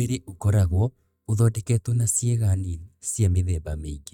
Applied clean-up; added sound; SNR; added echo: neural mask model DeepFilterNet 3.